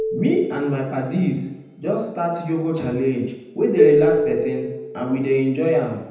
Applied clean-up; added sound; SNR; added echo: none; Marimba, xylophone; 3 dB; reverberation time 0.9 s.